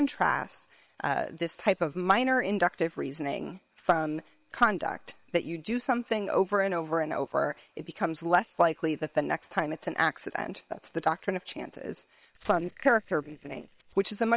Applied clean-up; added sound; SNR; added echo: neural separator model SepFormer WHAM!.